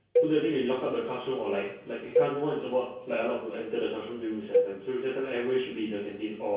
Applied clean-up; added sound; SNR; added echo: none; Cowbell; 2 dB; reverberation time 0.6 s.